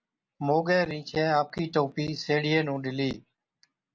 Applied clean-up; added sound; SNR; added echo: none; none; none; none.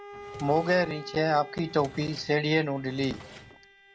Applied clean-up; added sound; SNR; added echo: none; Bowed string instrument + Drawer open or close; 16 dB; none.